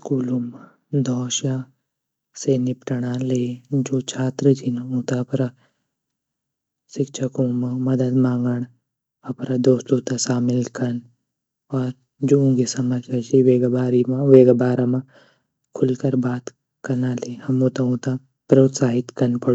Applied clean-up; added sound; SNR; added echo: none; none; none; none.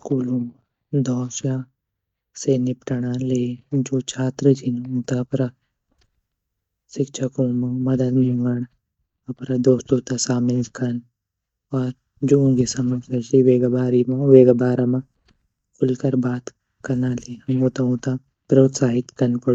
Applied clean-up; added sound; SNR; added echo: neural mask model DeepFilterNet 3.